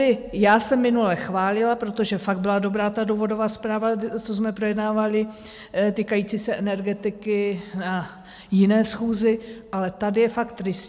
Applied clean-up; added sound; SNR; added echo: none; none; none; none.